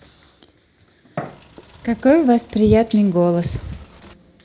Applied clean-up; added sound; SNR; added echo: none; Bathtub (filling or washing); 20 dB; reverberation time 0.5 s.